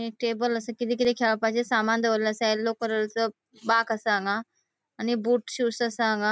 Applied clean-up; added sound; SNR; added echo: none; none; none; none.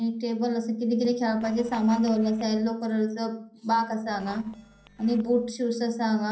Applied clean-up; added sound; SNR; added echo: neural separator model SepFormer DNS4.